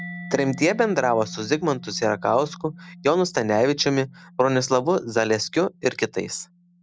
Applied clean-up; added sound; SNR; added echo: none; Mallet percussion; 18 dB; none.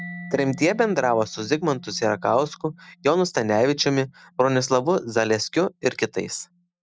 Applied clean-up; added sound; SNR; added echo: neural mask model RNNoise.